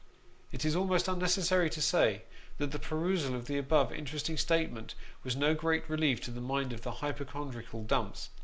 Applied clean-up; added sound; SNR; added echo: none; none; none; none.